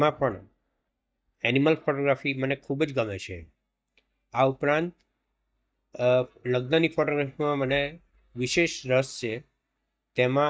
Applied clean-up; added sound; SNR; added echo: neural mask model DeepFilterNet 3.